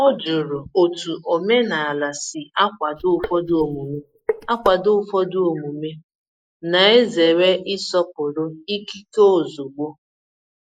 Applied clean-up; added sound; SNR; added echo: neural mask model Resemble Enhance denoiser.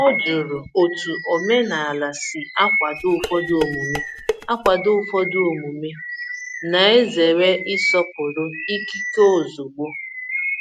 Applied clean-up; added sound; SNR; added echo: none; Dishes, pots, and pans + Bird vocalization, bird call, bird song; 7 dB; none.